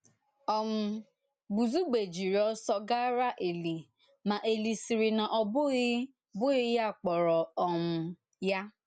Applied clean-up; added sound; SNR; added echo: none; none; none; none.